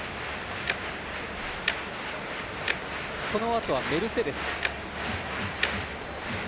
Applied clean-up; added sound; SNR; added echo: none; Tick-tock; 7 dB; none.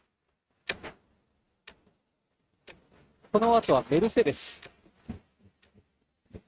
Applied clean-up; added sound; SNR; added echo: neural mask model RNNoise.